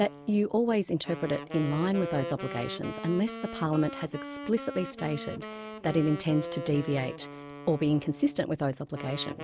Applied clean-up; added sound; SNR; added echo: none; Wind instrument, woodwind instrument; 11 dB; none.